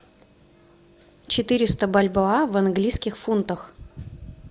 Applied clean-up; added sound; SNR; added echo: none; none; none; none.